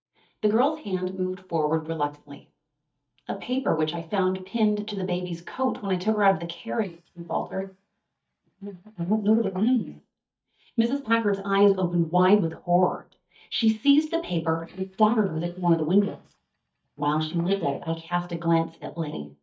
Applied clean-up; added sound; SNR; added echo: neural mask model DeepFilterNet 3.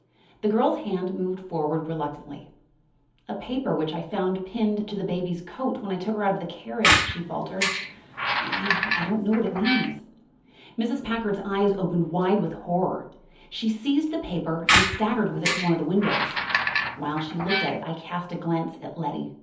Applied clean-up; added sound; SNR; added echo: none; Squeak; -1 dB; reverberation time 0.7 s.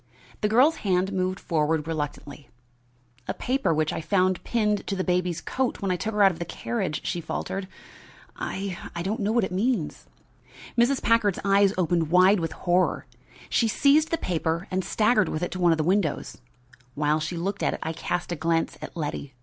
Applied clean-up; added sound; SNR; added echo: none; none; none; none.